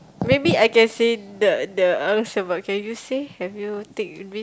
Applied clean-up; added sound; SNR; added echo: none; none; none; none.